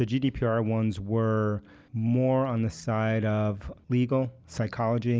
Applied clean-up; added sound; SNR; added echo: none; none; none; none.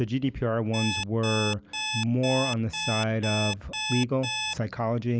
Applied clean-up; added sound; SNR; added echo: none; Alarm; 5 dB; none.